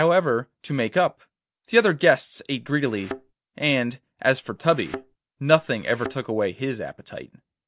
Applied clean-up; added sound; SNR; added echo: none; Thump, thud; 15 dB; none.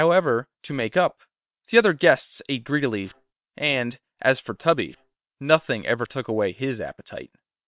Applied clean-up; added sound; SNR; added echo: neural separator model SepFormer WHAM!.